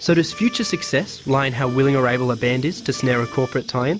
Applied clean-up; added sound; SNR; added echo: none; Wind instrument, woodwind instrument + Sink (filling or washing) / Water tap, faucet; 18 dB; none.